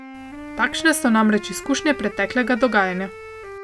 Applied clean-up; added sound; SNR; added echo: none; Wind instrument, woodwind instrument; 14 dB; none.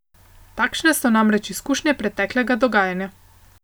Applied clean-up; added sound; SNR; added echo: none; none; none; none.